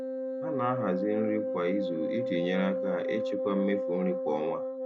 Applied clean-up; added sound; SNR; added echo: none; Wind instrument, woodwind instrument; 0 dB; none.